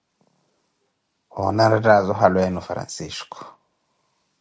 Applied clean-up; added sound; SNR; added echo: none; none; none; none.